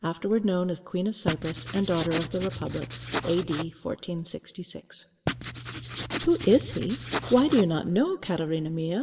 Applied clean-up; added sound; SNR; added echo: none; Writing; 5 dB; reverberation time 1.1 s.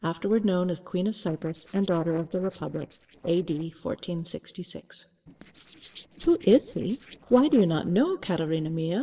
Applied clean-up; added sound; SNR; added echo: neural separator model SepFormer DNS4.